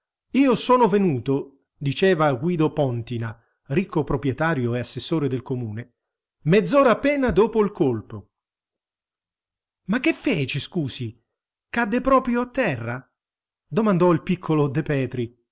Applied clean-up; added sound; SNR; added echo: none; none; none; none.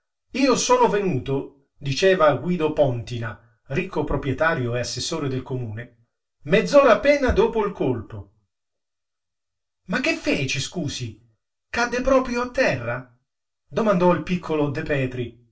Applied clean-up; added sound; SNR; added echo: none; none; none; reverberation time 0.2 s.